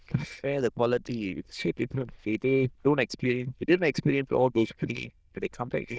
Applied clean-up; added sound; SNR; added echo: neural diffusion model UNIVERSE++.